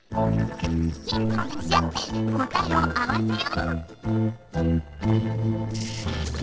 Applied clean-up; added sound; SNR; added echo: neural separator model SepFormer DNS4.